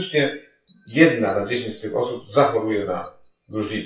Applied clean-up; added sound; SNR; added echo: classical method WPE with log-MMSE.